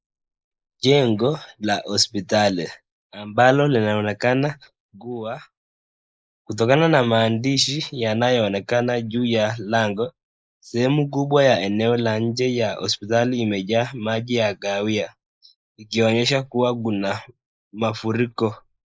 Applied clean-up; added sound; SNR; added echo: neural mask model Resemble Enhance denoiser.